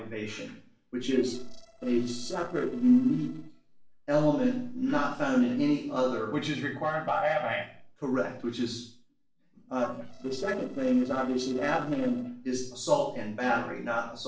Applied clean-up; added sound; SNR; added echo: neural separator model SepFormer DNS4.